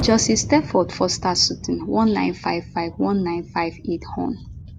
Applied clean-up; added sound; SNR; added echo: none; Explosion; 12 dB; none.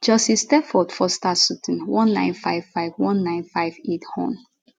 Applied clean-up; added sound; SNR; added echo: none; none; none; none.